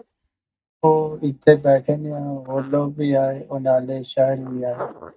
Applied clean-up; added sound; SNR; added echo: neural mask model DeepFilterNet 3.